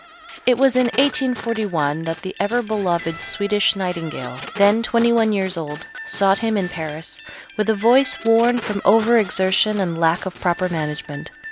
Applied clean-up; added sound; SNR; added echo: none; Guitar + Packing tape, duct tape; 15 dB; none.